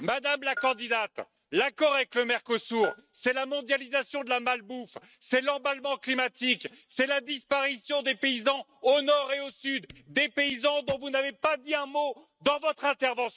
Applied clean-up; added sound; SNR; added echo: neural mask model RNNoise.